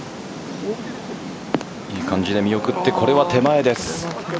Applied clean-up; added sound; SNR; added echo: none; none; none; none.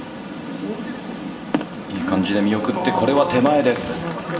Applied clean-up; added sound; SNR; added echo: none; none; none; reverberation time 2.2 s.